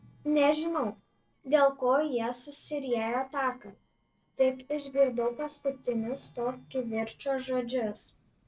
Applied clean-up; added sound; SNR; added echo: neural separator model SepFormer DNS4.